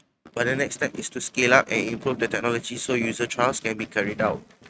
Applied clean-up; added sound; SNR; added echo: neural mask model RNNoise.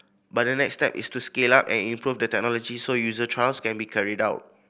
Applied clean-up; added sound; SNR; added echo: none; none; none; none.